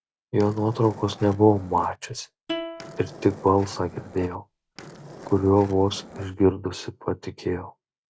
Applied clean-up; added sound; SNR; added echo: none; Skateboard + Plucked string instrument; 15 dB; none.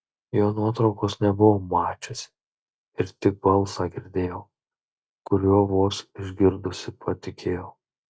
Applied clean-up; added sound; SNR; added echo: none; none; none; none.